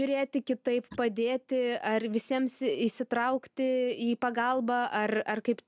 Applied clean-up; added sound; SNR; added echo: none; none; none; none.